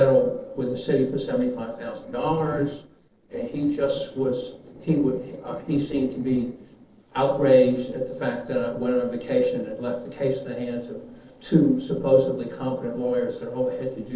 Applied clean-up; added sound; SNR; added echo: neural separator model SepFormer DNS4.